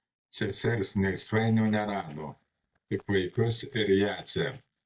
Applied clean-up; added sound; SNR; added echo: neural mask model DeepFilterNet 3.